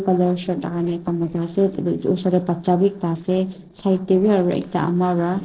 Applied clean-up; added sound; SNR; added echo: neural separator model SepFormer DNS4.